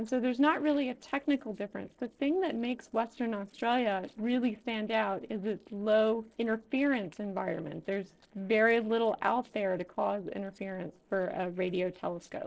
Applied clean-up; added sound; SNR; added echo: neural separator model SepFormer DNS4.